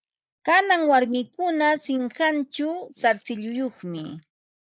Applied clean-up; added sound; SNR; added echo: neural mask model Resemble Enhance denoiser.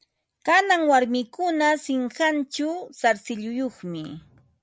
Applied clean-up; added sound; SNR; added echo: none; none; none; none.